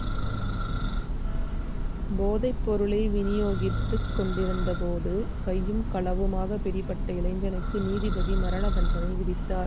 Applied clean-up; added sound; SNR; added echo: none; Church bell; -3 dB; none.